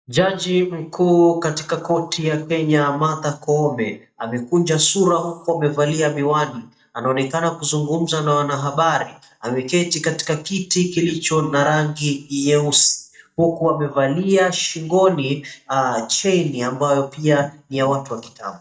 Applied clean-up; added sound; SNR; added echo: neural mask model DeepFilterNet 3.